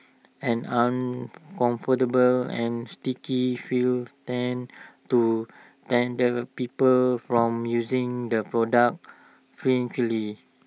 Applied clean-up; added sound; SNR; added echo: none; none; none; none.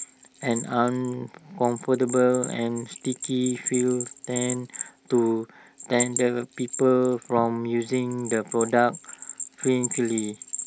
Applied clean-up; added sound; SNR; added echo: none; Bell; 10 dB; none.